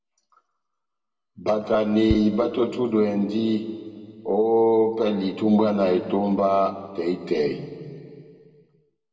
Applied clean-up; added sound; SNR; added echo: none; Bass drum; 14 dB; reverberation time 2.1 s.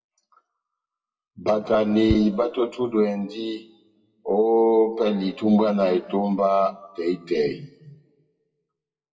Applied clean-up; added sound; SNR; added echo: classical method WPE with log-MMSE.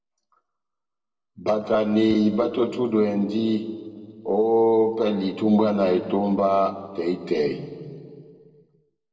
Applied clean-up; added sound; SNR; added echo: neural separator model SepFormer DNS4.